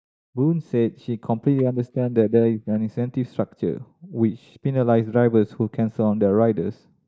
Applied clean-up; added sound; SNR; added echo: neural mask model DeepFilterNet 3.